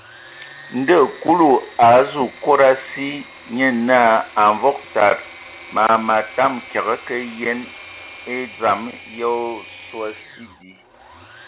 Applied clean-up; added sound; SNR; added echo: none; Engine / Mechanisms; 19 dB; none.